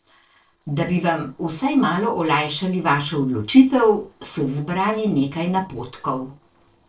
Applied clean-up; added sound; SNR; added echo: neural separator model SepFormer DNS4.